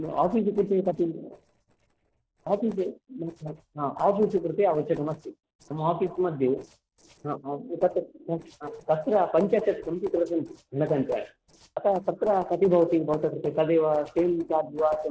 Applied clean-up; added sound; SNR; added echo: neural separator model SepFormer DNS4.